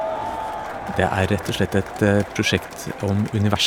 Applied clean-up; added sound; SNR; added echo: none; Crowd; 9 dB; none.